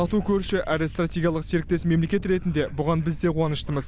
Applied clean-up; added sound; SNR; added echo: none; Thunder; 12 dB; none.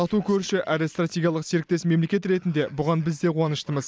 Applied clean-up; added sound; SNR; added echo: none; none; none; none.